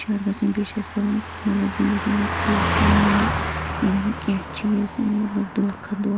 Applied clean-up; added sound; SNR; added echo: none; Car passing by; 4 dB; none.